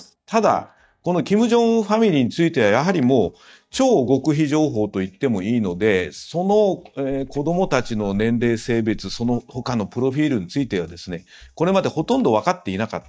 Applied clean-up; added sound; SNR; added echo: neural mask model DeepFilterNet 3.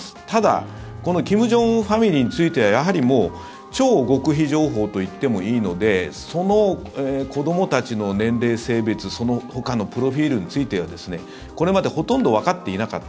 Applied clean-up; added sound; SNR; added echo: none; none; none; none.